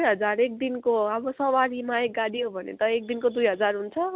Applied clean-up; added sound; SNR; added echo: none; none; none; none.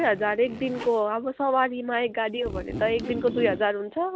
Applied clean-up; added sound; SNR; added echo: none; Zipper (clothing); 13 dB; none.